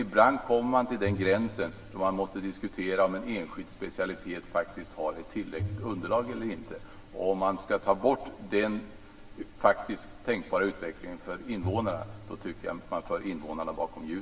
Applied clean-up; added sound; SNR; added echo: none; Bowed string instrument; 11 dB; reverberation time 2.7 s.